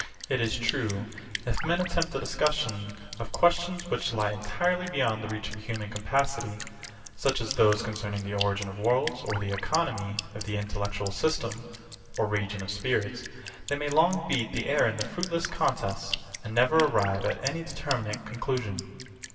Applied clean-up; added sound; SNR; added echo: none; Drip; 12 dB; reverberation time 2.2 s.